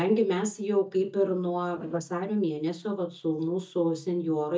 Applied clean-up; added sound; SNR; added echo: neural mask model DeepFilterNet 3.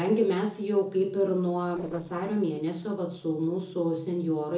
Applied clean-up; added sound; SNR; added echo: neural separator model SepFormer DNS4.